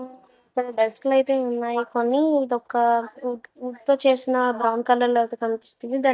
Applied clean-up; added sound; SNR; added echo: neural mask model DeepFilterNet 3.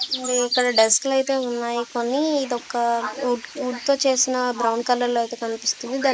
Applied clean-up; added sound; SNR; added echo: neural mask model Resemble Enhance denoiser.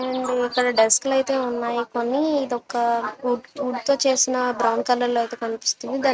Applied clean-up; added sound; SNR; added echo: neural mask model RNNoise.